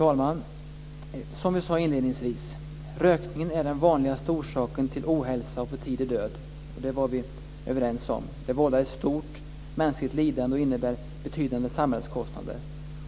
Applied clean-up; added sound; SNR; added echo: none; none; none; none.